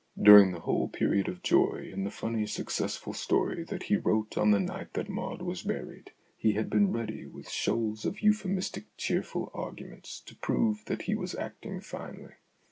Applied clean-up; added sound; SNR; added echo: none; none; none; none.